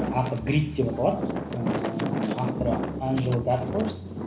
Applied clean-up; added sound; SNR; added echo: none; Wind; 3 dB; reverberation time 1.3 s.